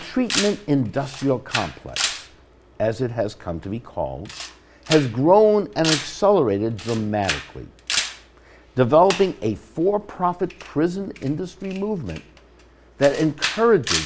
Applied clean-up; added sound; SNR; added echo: none; Camera; 10 dB; none.